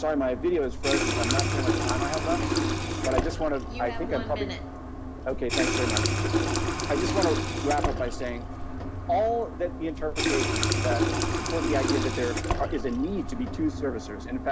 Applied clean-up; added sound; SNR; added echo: none; Water tap, faucet; -2 dB; none.